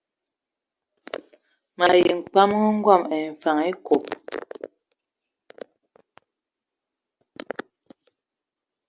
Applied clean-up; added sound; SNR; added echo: none; none; none; none.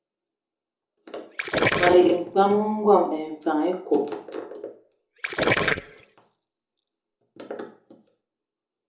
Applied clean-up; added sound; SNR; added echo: none; Gurgling; 5 dB; reverberation time 0.6 s.